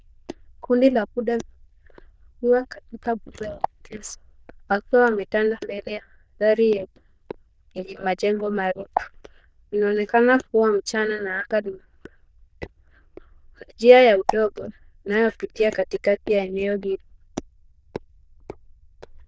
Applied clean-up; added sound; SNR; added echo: neural diffusion model UNIVERSE++.